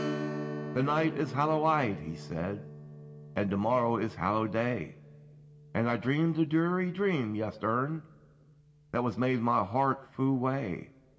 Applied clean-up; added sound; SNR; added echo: none; Strum; 13 dB; reverberation time 0.8 s.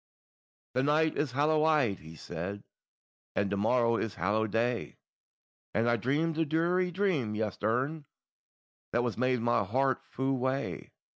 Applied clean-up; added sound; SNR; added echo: none; none; none; none.